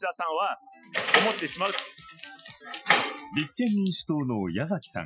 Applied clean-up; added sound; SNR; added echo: classical method Wiener filter.